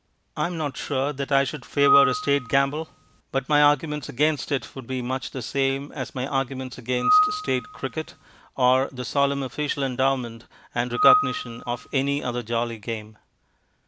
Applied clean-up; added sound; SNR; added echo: none; Screech / Glass; -1 dB; none.